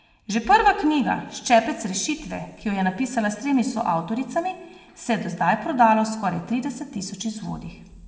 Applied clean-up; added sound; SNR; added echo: none; none; none; reverberation time 1.4 s.